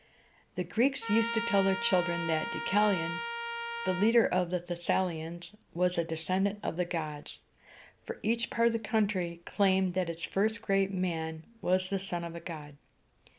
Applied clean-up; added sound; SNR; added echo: none; Trumpet; 6 dB; none.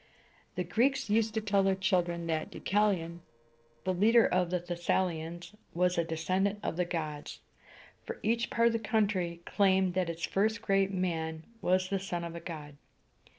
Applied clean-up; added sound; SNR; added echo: neural separator model SepFormer DNS4.